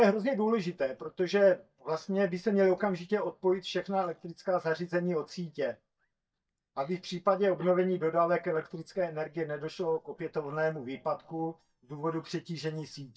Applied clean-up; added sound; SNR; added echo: neural mask model DeepFilterNet 3.